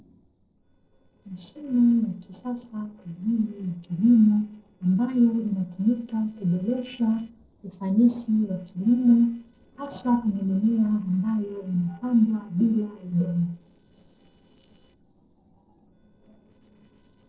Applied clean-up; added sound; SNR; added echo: neural separator model SepFormer DNS4.